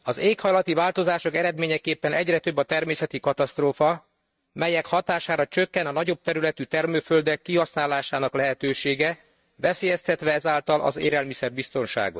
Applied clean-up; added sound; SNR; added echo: neural mask model RNNoise.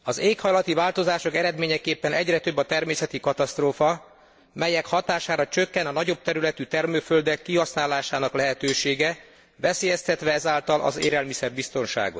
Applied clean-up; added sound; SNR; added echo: none; Cutlery, silverware; 15 dB; none.